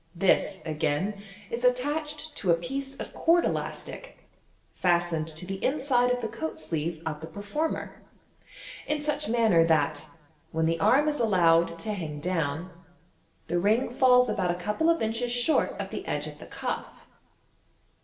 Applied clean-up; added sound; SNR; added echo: none; none; none; reverberation time 0.7 s.